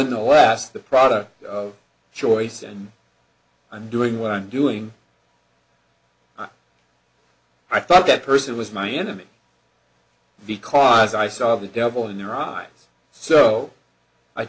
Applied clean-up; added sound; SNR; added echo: none; none; none; none.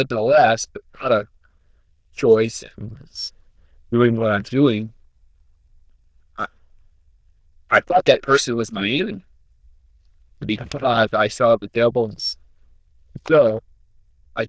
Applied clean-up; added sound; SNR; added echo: neural diffusion model UNIVERSE++.